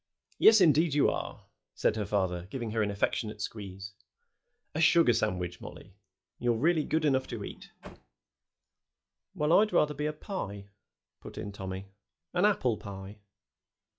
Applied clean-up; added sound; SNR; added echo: classical method log-MMSE.